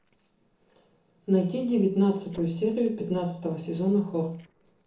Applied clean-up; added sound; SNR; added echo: neural separator model SepFormer DNS4.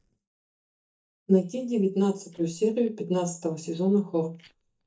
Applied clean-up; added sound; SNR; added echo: neural mask model DeepFilterNet 3.